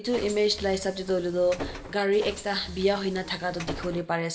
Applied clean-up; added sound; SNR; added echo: none; Bus; 13 dB; reverberation time 0.7 s.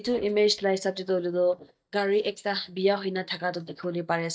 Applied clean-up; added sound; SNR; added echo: neural mask model DeepFilterNet 3.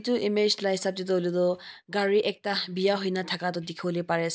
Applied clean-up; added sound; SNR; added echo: none; none; none; none.